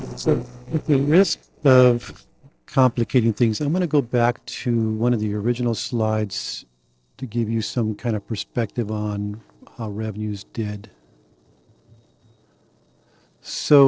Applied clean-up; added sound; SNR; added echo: neural separator model SepFormer DNS4.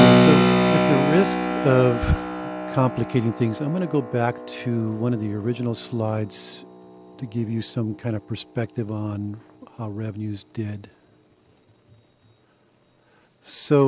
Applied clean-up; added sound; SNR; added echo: none; Keyboard (musical); 0 dB; none.